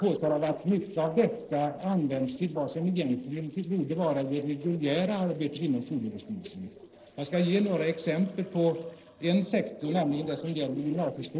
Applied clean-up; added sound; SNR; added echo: neural separator model SepFormer DNS4.